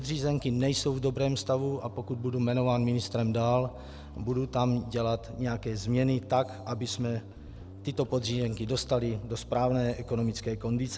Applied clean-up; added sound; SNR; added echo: none; Bass guitar; 15 dB; none.